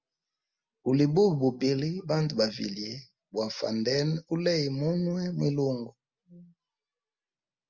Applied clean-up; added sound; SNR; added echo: none; none; none; none.